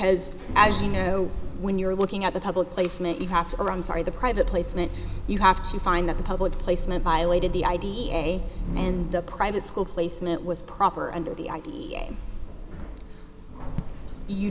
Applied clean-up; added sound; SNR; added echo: none; Sliding door; 4 dB; none.